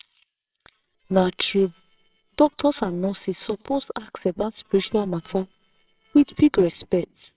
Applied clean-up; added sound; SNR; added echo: neural separator model SepFormer WHAMR!.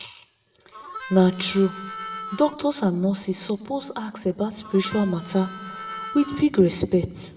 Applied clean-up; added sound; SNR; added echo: none; Harmonica; 13 dB; reverberation time 0.8 s.